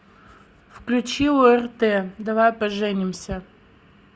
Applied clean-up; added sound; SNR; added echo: none; none; none; none.